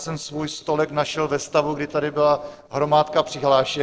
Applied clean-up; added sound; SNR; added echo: neural separator model SepFormer DNS4.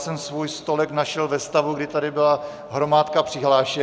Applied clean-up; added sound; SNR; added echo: none; none; none; none.